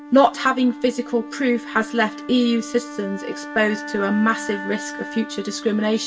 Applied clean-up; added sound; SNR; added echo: none; Wind instrument, woodwind instrument; 12 dB; reverberation time 0.1 s.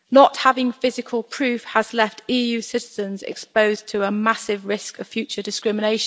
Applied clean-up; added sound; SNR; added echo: none; none; none; none.